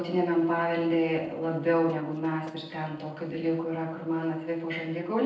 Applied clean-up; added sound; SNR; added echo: neural separator model SepFormer DNS4.